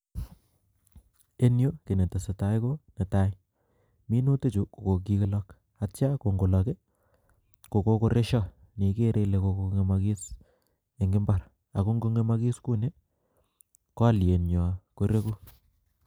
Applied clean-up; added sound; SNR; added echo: none; none; none; none.